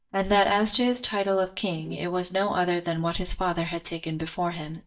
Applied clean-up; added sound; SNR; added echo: neural mask model DeepFilterNet 3.